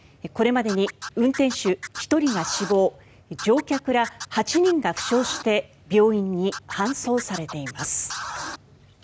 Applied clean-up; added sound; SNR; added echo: none; Scratching (performance technique); 13 dB; none.